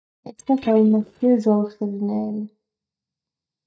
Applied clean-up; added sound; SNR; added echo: neural mask model DeepFilterNet 3.